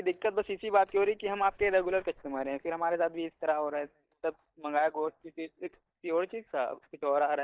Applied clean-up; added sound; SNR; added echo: neural mask model DeepFilterNet 3.